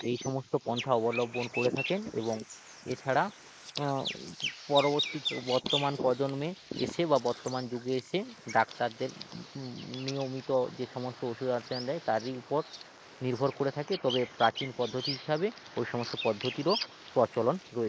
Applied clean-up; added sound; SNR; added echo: neural mask model Resemble Enhance denoiser.